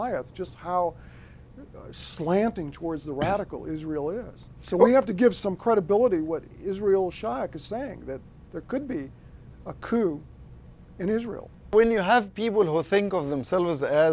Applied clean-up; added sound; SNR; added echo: none; none; none; none.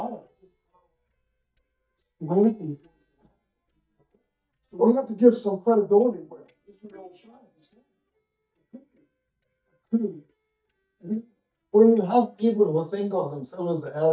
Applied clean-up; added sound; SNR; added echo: neural mask model DeepFilterNet 3.